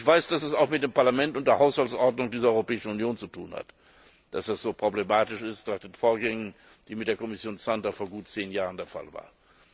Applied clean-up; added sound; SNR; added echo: none; none; none; none.